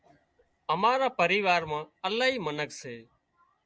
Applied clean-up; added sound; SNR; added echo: none; none; none; none.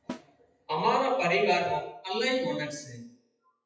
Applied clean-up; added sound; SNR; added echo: classical method WPE with log-MMSE.